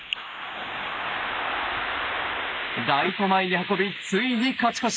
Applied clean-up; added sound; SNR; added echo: neural mask model Resemble Enhance denoiser.